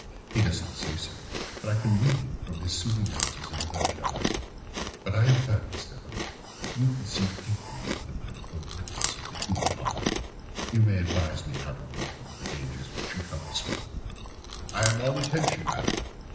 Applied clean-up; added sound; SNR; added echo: none; Chewing, mastication; 4 dB; reverberation time 0.9 s.